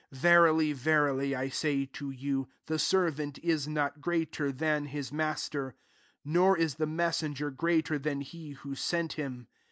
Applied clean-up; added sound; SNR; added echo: none; none; none; none.